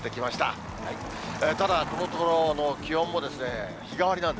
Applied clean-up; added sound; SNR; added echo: none; Motor vehicle (road); 11 dB; none.